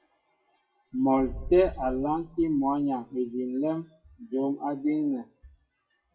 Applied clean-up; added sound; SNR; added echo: classical method WPE with log-MMSE.